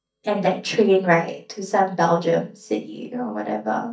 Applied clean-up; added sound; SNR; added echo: neural mask model DeepFilterNet 3.